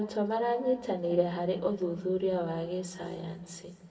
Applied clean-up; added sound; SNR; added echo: none; none; none; reverberation time 1.4 s.